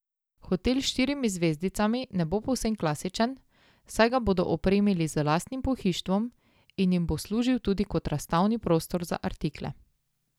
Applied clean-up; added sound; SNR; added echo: none; none; none; none.